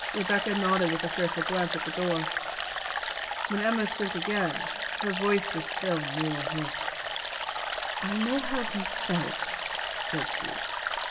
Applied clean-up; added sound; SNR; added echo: none; Stream; 1 dB; reverberation time 1.3 s.